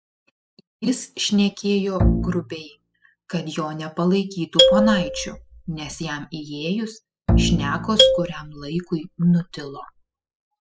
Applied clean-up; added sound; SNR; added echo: classical method spectral subtraction.